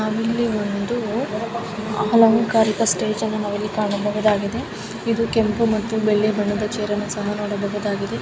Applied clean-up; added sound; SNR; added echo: none; none; none; none.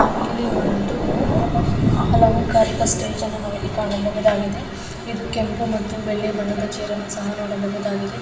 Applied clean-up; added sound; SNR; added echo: none; Thunder; 2 dB; reverberation time 1.3 s.